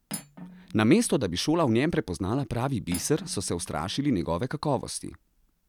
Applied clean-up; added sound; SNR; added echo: none; Cutlery, silverware; 19 dB; none.